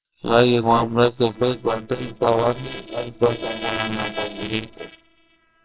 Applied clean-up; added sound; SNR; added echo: neural separator model SepFormer WHAMR!.